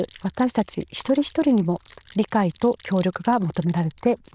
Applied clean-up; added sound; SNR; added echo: neural diffusion model UNIVERSE++.